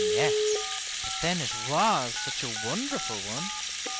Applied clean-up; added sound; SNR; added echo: none; Rattle (instrument) + Telephone; -2 dB; none.